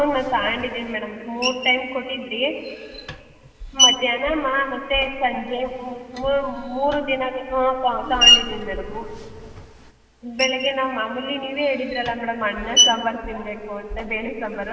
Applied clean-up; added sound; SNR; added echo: none; Screech; 1 dB; reverberation time 2.9 s.